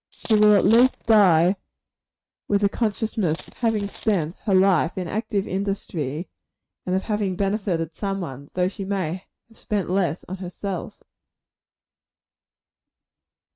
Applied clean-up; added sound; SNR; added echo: neural mask model RNNoise.